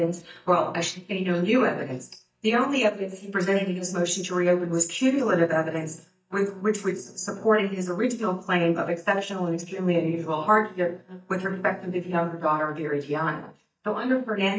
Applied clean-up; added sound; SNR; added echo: neural mask model DeepFilterNet 3.